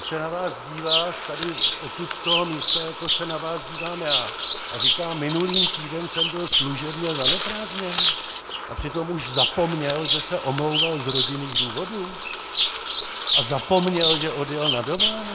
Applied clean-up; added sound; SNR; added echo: none; Bird vocalization, bird call, bird song; -4 dB; none.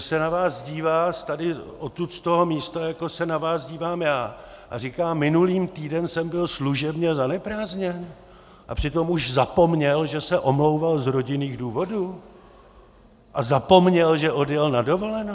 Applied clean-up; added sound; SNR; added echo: none; none; none; none.